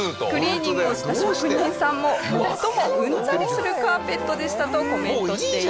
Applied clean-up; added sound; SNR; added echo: none; none; none; none.